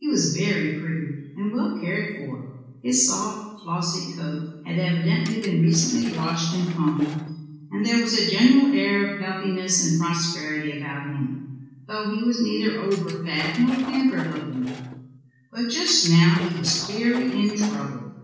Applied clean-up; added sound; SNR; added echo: neural separator model SepFormer DNS4.